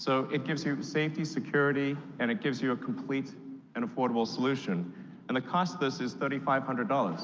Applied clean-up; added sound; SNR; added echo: none; none; none; none.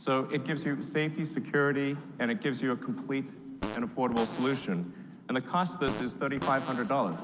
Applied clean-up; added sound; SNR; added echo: none; Fart; 10 dB; none.